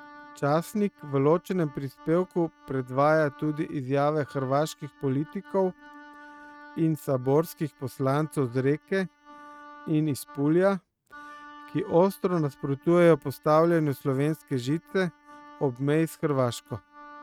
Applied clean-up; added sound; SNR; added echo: neural mask model RNNoise.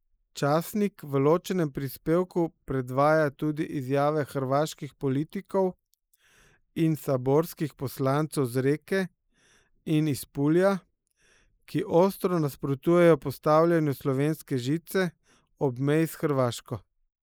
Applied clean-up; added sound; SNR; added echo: neural mask model Resemble Enhance denoiser.